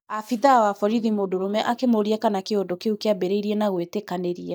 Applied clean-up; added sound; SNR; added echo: neural mask model DeepFilterNet 3.